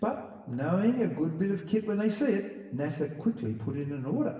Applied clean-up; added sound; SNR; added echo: none; none; none; reverberation time 1.2 s.